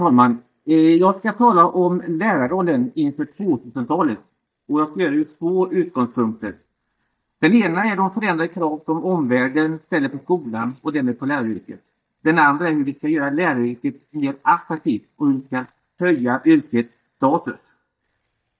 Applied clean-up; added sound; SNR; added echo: neural mask model DeepFilterNet 3.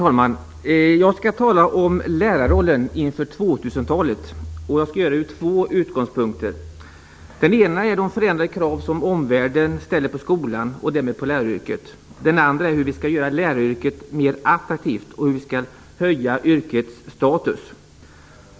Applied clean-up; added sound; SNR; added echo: none; none; none; none.